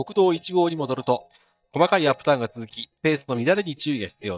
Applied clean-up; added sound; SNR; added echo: neural mask model DeepFilterNet 3.